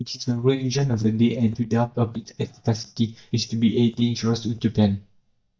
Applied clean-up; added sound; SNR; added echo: neural mask model DeepFilterNet 3.